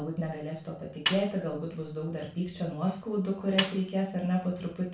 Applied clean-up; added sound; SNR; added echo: none; Snare drum; 5 dB; reverberation time 0.3 s.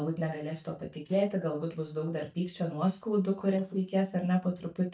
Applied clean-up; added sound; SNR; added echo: neural mask model DeepFilterNet 3.